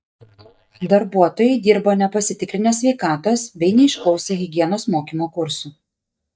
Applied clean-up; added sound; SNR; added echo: neural mask model DeepFilterNet 3.